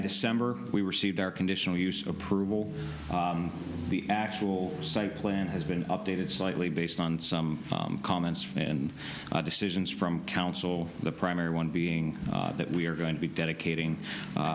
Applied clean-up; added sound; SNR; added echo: none; Telephone; 14 dB; none.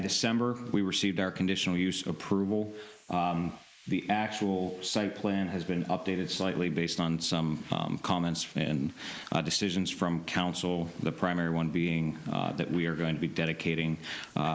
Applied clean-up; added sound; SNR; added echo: neural mask model Resemble Enhance denoiser.